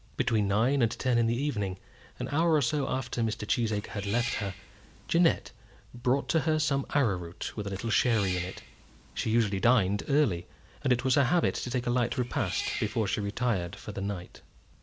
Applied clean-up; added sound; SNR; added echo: none; Cat; 14 dB; none.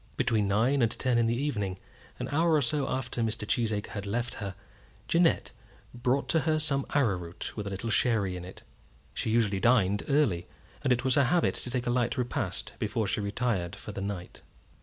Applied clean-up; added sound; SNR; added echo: none; none; none; none.